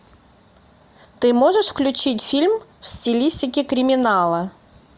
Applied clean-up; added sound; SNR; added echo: none; none; none; none.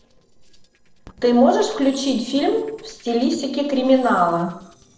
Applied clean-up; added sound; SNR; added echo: neural separator model SepFormer DNS4.